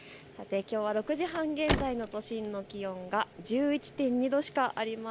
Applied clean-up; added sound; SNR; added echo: none; Car; 8 dB; none.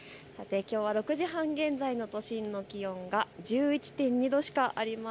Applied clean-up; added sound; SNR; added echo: none; none; none; none.